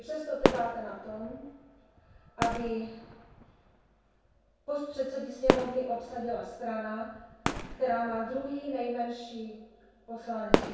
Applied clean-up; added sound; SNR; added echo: none; Fireworks; 0 dB; reverberation time 0.7 s.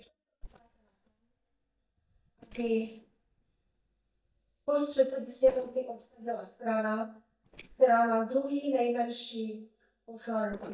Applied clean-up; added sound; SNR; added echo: neural mask model DeepFilterNet 3.